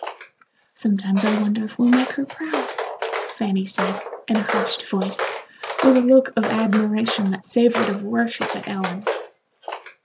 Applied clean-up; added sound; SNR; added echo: none; Walk, footsteps; 7 dB; none.